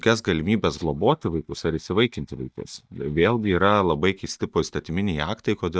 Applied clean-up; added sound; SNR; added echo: neural mask model DeepFilterNet 3.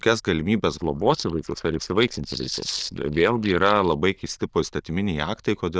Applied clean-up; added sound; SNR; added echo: neural diffusion model UNIVERSE++.